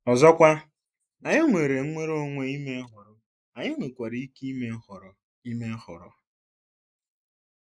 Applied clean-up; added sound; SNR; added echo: neural mask model Resemble Enhance denoiser.